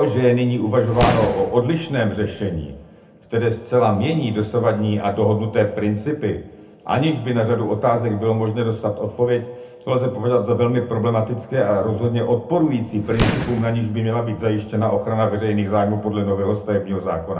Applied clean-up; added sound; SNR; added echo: none; Fireworks; 8 dB; reverberation time 0.3 s.